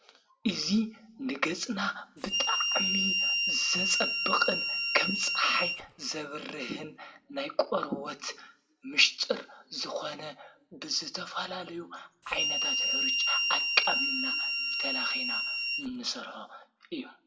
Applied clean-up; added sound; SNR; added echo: none; Harmonica; -4 dB; reverberation time 0.3 s.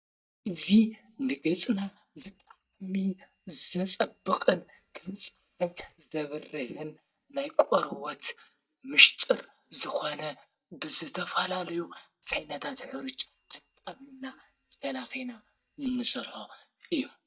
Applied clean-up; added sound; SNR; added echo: neural mask model DeepFilterNet 3.